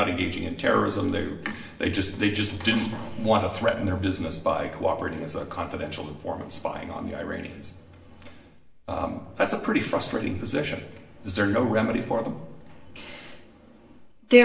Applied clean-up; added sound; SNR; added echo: none; none; none; reverberation time 0.8 s.